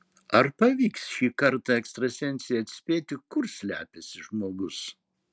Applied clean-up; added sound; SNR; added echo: none; none; none; none.